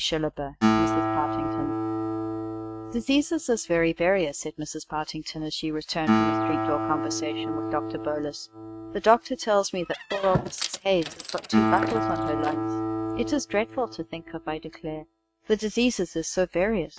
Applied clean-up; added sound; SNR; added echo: neural mask model RNNoise.